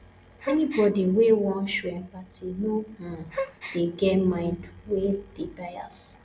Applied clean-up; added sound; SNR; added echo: none; Gasp; 13 dB; none.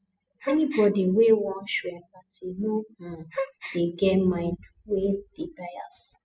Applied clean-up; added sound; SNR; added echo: classical method spectral subtraction.